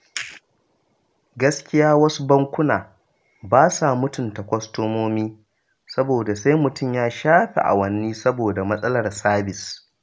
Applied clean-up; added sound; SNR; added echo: none; none; none; none.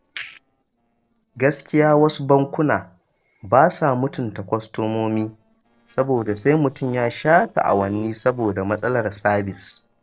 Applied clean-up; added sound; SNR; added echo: neural separator model SepFormer DNS4.